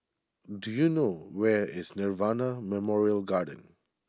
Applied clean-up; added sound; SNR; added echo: none; none; none; none.